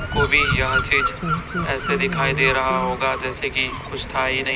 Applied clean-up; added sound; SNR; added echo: none; Bird vocalization, bird call, bird song; 7 dB; none.